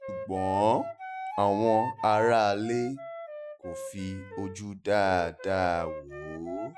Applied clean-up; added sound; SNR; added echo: classical method Wiener filter.